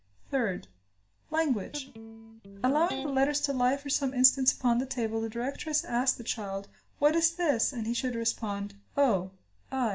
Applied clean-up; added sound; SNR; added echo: none; Electric guitar; 12 dB; reverberation time 0.3 s.